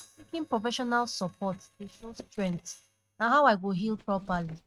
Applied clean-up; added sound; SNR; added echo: neural mask model RNNoise.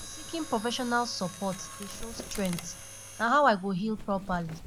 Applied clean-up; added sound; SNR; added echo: none; Wind + Mechanisms; 12 dB; none.